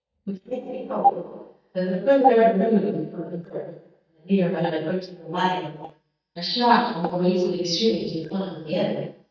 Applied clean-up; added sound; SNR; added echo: neural mask model DeepFilterNet 3.